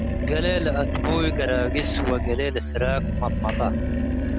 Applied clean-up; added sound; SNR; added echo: none; Musical instrument + Animal; -2 dB; none.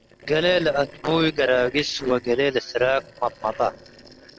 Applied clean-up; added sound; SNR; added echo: neural separator model SepFormer DNS4.